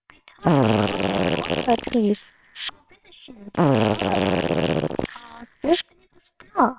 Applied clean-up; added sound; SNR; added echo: neural separator model SepFormer WHAMR!.